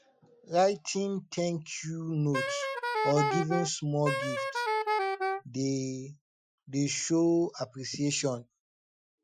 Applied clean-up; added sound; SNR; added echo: classical method Wiener filter.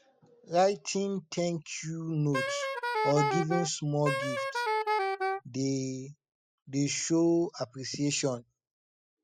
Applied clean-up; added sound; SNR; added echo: classical method spectral subtraction.